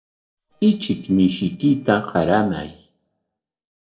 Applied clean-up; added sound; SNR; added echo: neural separator model SepFormer DNS4.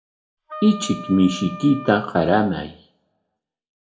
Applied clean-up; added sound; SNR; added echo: none; Wind instrument, woodwind instrument; 14 dB; reverberation time 0.4 s.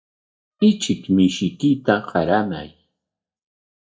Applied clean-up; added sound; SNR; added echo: neural mask model DeepFilterNet 3.